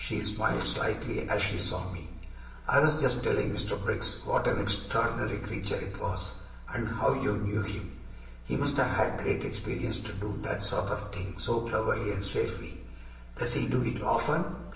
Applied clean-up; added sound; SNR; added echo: none; none; none; reverberation time 0.9 s.